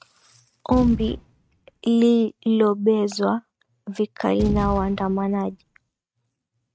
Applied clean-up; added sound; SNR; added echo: neural mask model RNNoise.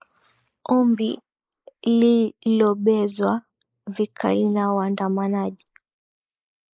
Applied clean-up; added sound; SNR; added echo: neural mask model Resemble Enhance denoiser.